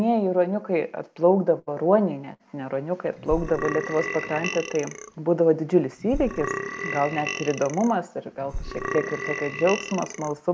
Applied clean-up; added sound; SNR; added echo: none; Burping, eructation; 8 dB; none.